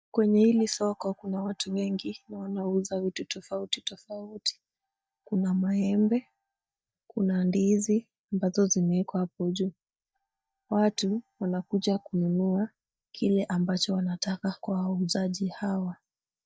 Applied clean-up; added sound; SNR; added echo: neural mask model DeepFilterNet 3.